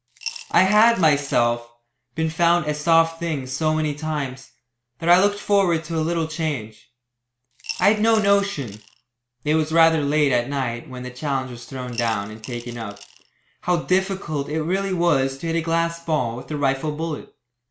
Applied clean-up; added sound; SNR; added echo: none; Coin (dropping) / Glass; 16 dB; none.